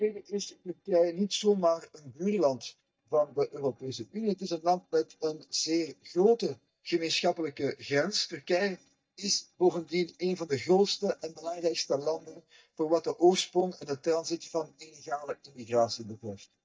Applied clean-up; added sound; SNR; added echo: neural mask model DeepFilterNet 3.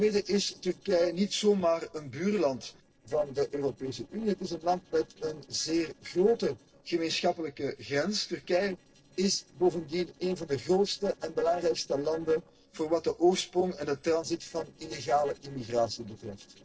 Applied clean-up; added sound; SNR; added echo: neural separator model SepFormer DNS4.